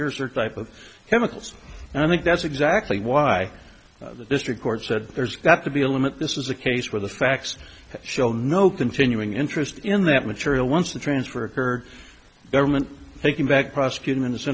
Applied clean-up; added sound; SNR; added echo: none; none; none; none.